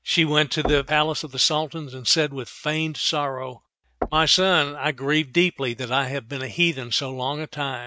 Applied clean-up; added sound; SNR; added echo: neural mask model RNNoise.